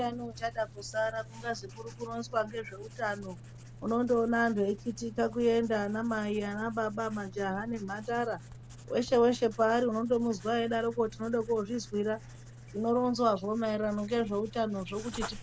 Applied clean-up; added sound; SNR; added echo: none; Writing; 16 dB; none.